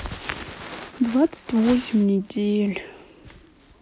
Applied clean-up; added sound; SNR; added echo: none; none; none; none.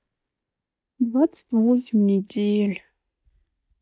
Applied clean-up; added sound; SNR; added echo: neural mask model DeepFilterNet 3.